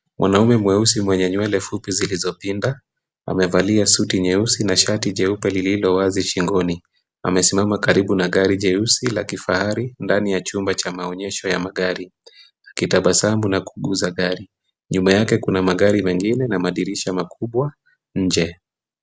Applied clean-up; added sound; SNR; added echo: none; none; none; none.